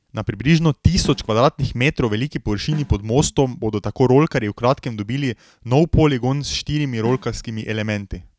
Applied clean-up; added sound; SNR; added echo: none; Snare drum; 15 dB; none.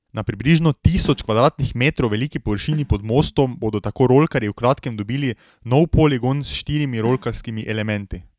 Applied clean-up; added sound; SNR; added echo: neural mask model DeepFilterNet 3.